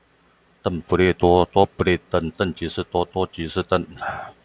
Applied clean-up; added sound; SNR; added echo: none; none; none; none.